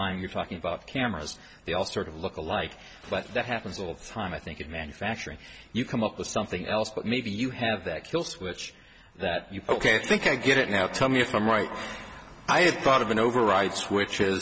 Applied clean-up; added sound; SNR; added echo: none; none; none; none.